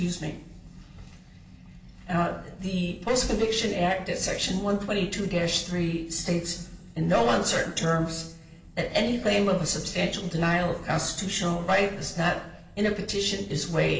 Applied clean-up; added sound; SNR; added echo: none; none; none; reverberation time 0.7 s.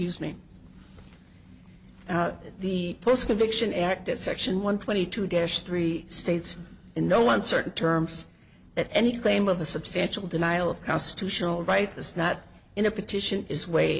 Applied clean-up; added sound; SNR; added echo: none; none; none; none.